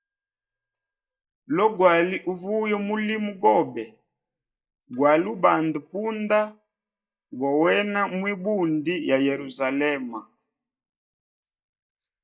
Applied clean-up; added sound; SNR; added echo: neural mask model DeepFilterNet 3.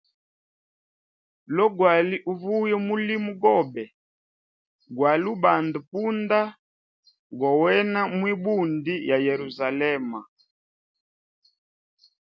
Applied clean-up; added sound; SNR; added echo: none; none; none; none.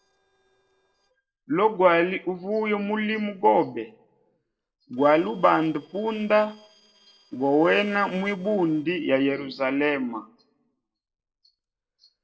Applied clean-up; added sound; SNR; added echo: neural separator model SepFormer DNS4.